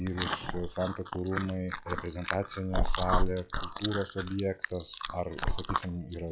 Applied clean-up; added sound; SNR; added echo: classical method log-MMSE.